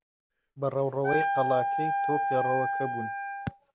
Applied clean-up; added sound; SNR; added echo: none; Wind instrument, woodwind instrument; -1 dB; none.